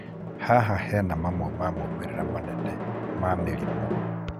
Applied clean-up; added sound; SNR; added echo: none; Drum; 2 dB; none.